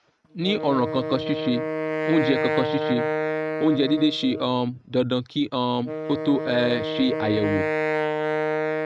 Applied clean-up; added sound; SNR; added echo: neural mask model RNNoise.